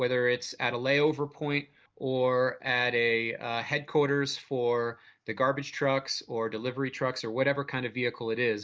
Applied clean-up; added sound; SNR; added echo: neural mask model Resemble Enhance denoiser.